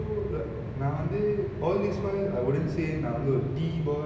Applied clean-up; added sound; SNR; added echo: none; none; none; none.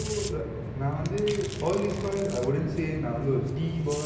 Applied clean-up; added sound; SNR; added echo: none; Domestic sounds, home sounds; 16 dB; none.